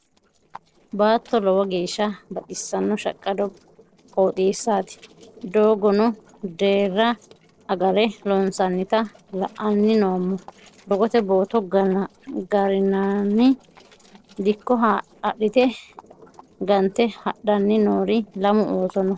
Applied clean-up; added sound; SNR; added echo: neural separator model SepFormer DNS4.